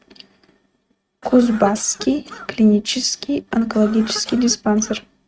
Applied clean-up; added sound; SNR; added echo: neural mask model RNNoise.